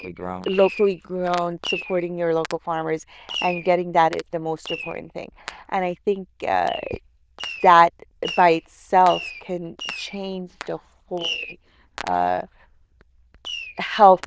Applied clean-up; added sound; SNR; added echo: neural diffusion model UNIVERSE++.